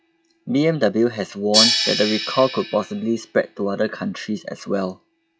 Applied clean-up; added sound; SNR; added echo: classical method log-MMSE.